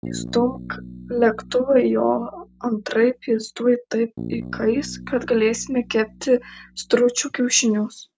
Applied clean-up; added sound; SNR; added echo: none; Bass guitar; 17 dB; none.